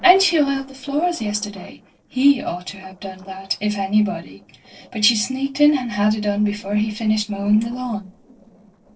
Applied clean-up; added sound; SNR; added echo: neural separator model SepFormer DNS4.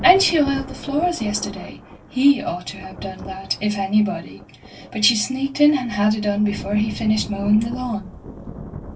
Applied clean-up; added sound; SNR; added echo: none; Thunder / Rain; 14 dB; reverberation time 0.2 s.